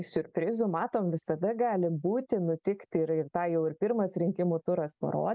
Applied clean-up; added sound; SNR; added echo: none; none; none; none.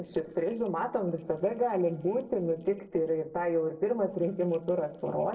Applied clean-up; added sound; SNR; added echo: neural separator model SepFormer DNS4.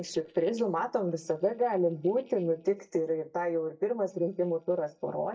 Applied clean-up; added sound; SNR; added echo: neural mask model DeepFilterNet 3.